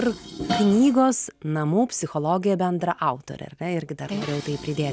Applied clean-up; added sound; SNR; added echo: none; Dishes, pots, and pans; 13 dB; none.